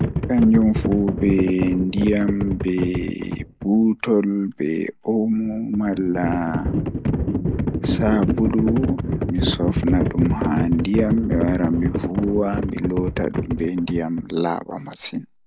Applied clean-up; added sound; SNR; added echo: none; Livestock, farm animals, working animals; 3 dB; none.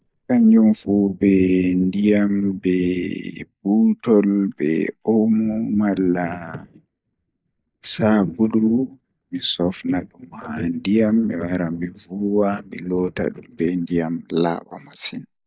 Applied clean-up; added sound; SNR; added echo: neural mask model DeepFilterNet 3.